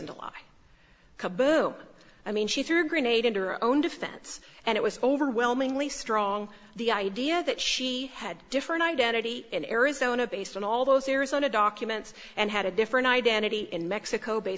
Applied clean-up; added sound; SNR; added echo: none; none; none; none.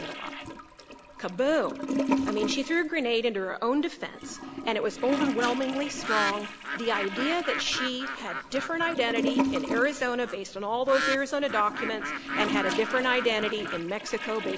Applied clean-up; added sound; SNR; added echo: none; Bird + Toilet flush / Gurgling; 4 dB; none.